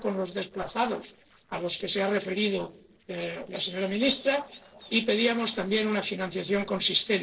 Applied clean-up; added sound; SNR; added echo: neural separator model SepFormer DNS4.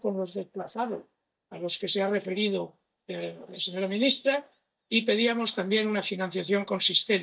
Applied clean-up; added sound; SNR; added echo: neural mask model DeepFilterNet 3.